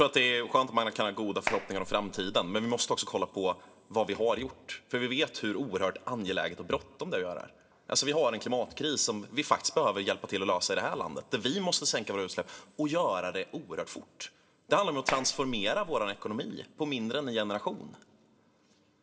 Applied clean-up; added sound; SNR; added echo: none; Clapping; 8 dB; reverberation time 0.3 s.